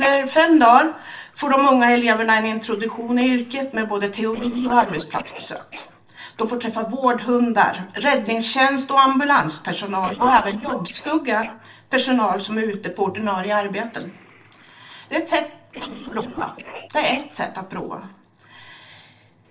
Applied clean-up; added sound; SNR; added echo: neural separator model SepFormer DNS4.